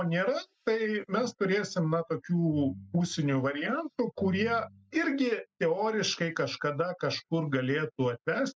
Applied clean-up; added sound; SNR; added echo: classical method spectral subtraction.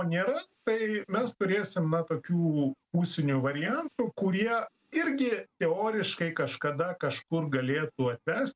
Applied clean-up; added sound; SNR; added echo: none; none; none; none.